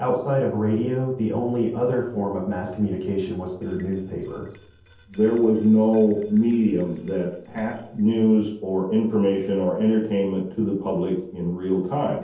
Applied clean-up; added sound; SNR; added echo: neural separator model SepFormer DNS4.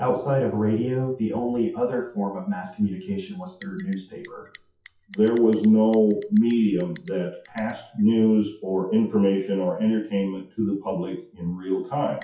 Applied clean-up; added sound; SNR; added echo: classical method WPE with log-MMSE.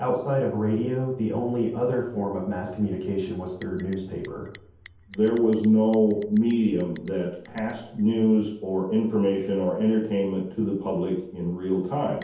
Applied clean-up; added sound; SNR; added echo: none; Bell; 1 dB; reverberation time 0.7 s.